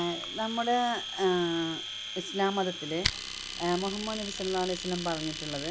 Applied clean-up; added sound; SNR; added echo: none; Domestic sounds, home sounds; 6 dB; none.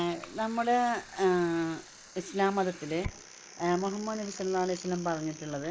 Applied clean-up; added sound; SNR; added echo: neural mask model Resemble Enhance denoiser.